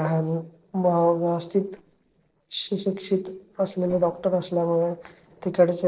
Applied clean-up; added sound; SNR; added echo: neural separator model SepFormer DNS4.